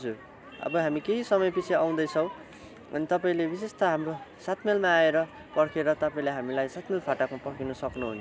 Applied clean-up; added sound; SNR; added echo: none; none; none; none.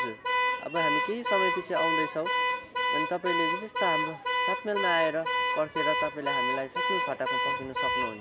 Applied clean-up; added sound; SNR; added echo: none; Alarm / Car; -4 dB; none.